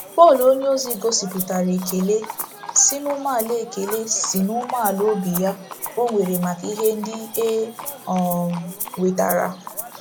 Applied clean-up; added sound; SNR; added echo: none; Rattle (instrument) + Livestock, farm animals, working animals; 12 dB; none.